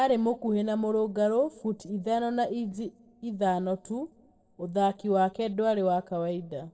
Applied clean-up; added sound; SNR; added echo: neural separator model SepFormer DNS4.